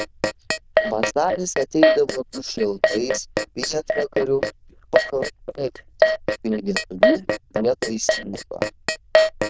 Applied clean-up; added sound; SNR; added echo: neural diffusion model UNIVERSE++.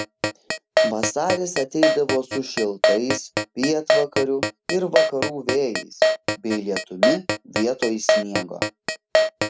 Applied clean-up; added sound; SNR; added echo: none; Keyboard (musical); -2 dB; none.